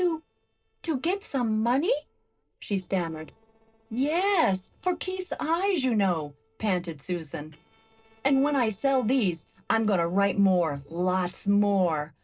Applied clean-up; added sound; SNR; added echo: neural separator model SepFormer DNS4.